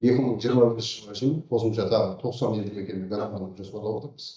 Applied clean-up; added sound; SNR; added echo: neural mask model DeepFilterNet 3.